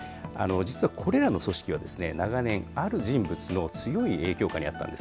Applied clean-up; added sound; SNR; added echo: none; none; none; none.